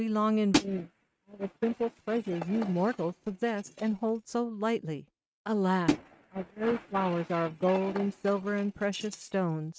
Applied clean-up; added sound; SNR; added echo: neural mask model RNNoise.